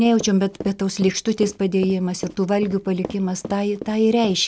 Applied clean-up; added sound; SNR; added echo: none; Run; 16 dB; none.